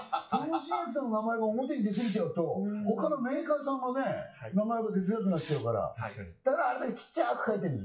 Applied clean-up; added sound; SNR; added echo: classical method WPE with log-MMSE.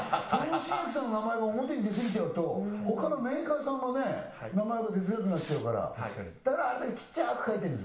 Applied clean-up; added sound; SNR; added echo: none; Fireworks; 18 dB; reverberation time 0.4 s.